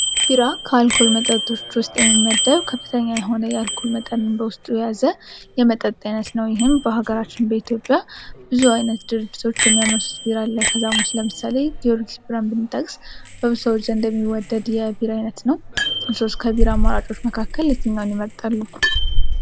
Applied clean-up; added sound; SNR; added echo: none; Bicycle bell; 1 dB; none.